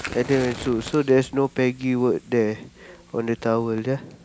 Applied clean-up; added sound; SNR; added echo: none; Fire; 17 dB; none.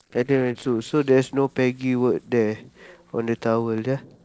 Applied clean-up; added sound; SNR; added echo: neural separator model SepFormer DNS4.